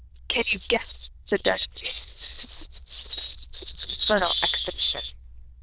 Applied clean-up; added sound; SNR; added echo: neural diffusion model UNIVERSE++.